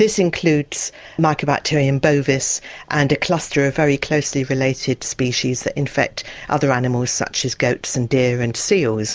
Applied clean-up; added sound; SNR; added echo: none; none; none; none.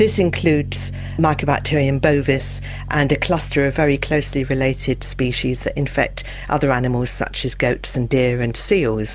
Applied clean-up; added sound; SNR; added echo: none; Piano; 11 dB; none.